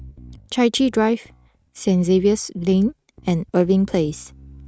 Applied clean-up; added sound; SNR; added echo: neural mask model RNNoise.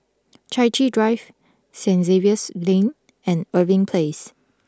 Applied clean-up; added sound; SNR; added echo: none; none; none; none.